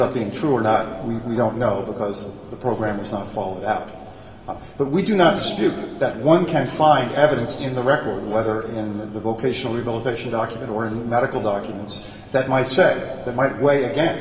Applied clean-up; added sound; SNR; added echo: none; none; none; reverberation time 1.7 s.